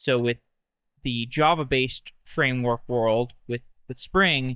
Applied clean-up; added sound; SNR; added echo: neural mask model DeepFilterNet 3.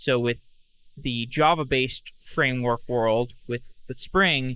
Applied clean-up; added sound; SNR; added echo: neural mask model Resemble Enhance denoiser.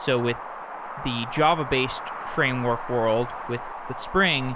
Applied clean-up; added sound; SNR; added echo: none; Wind; 9 dB; none.